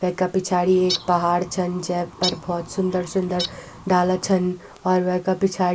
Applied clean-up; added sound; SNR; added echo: none; Bird; 12 dB; none.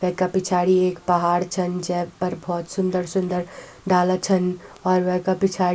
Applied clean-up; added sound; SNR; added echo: none; none; none; none.